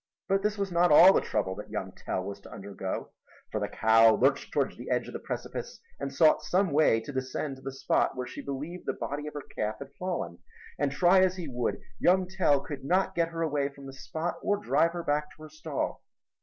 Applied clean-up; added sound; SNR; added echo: none; none; none; none.